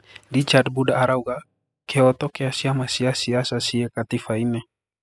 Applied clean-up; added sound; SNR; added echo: classical method spectral subtraction.